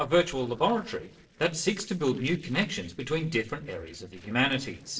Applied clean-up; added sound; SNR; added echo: neural separator model SepFormer DNS4.